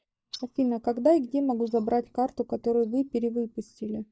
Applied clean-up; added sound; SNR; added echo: neural mask model DeepFilterNet 3.